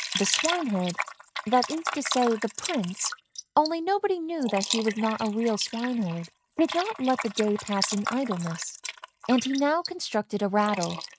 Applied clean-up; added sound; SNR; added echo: neural mask model RNNoise.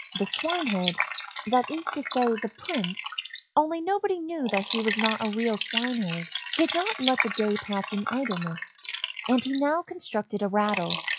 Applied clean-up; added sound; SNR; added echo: classical method log-MMSE.